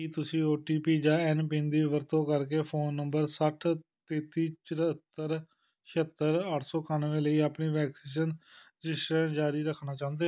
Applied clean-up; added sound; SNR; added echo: none; none; none; none.